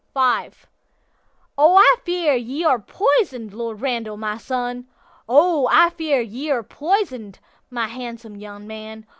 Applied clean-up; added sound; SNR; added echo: none; none; none; none.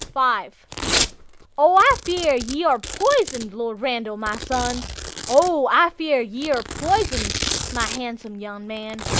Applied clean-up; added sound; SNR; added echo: none; Domestic sounds, home sounds; 8 dB; none.